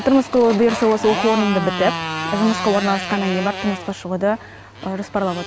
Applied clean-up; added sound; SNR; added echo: none; Motorcycle; 8 dB; none.